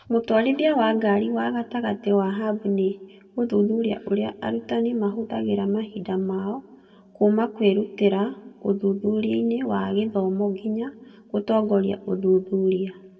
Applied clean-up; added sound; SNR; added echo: none; none; none; reverberation time 0.8 s.